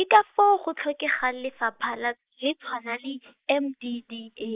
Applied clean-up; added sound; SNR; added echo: neural mask model Resemble Enhance denoiser.